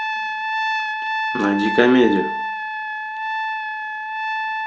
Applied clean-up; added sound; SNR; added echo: none; Trumpet; 1 dB; none.